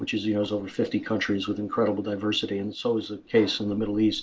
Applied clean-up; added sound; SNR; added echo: none; none; none; none.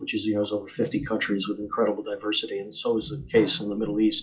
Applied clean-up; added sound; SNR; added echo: classical method log-MMSE.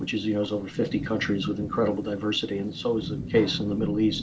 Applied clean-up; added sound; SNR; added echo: none; Rain / Thunderstorm; 9 dB; none.